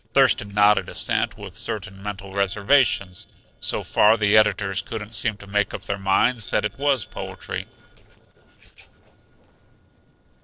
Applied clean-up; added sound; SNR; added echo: neural separator model SepFormer DNS4.